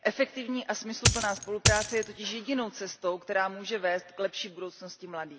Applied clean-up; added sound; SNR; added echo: none; Coin (dropping); -5 dB; none.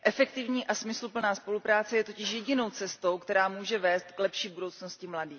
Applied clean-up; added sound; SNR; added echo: none; none; none; none.